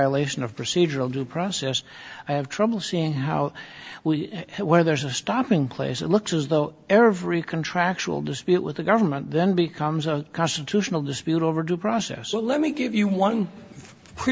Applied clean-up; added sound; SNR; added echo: none; none; none; none.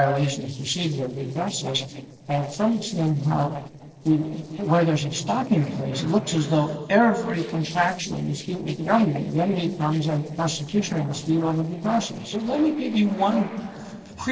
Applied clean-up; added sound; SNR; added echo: neural separator model SepFormer DNS4.